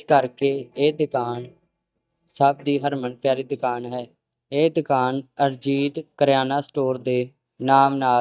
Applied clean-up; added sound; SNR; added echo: neural mask model DeepFilterNet 3.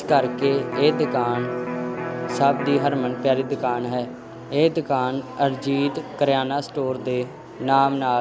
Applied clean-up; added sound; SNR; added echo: none; Electric guitar; 9 dB; none.